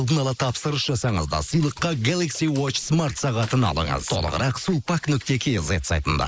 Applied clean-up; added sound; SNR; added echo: neural mask model Resemble Enhance denoiser.